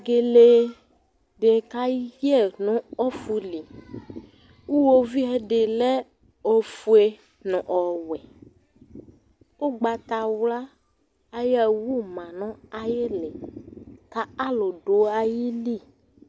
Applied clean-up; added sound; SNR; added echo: none; none; none; none.